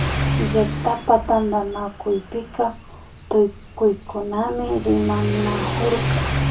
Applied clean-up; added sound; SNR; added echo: none; Accelerating, revving, vroom / Car; 4 dB; reverberation time 0.2 s.